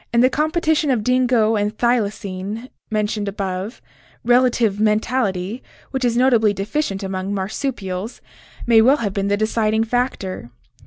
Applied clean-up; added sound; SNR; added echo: none; none; none; none.